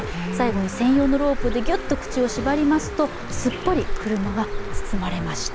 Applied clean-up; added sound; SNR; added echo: none; Bird; 5 dB; none.